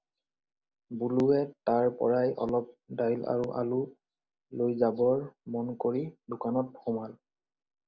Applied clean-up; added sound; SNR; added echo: none; none; none; none.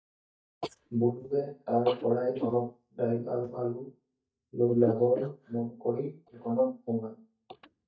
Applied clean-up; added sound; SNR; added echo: neural mask model DeepFilterNet 3.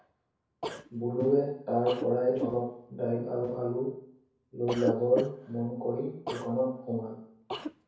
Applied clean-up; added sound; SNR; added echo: none; Cough; 10 dB; reverberation time 0.6 s.